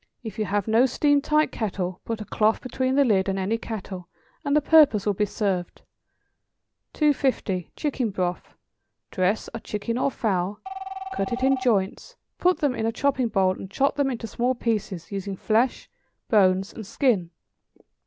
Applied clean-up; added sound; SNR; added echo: none; Telephone; 13 dB; none.